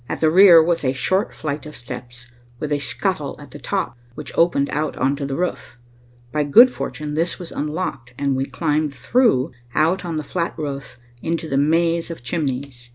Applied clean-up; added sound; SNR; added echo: none; none; none; none.